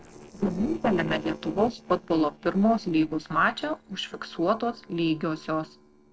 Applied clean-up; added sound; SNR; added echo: neural separator model SepFormer DNS4.